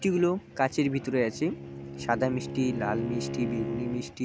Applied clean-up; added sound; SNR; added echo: none; Bowed string instrument; 8 dB; none.